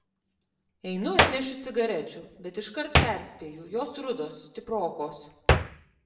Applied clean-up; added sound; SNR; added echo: none; Hands; -3 dB; reverberation time 0.7 s.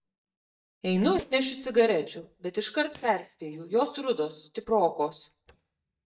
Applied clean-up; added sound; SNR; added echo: neural mask model DeepFilterNet 3.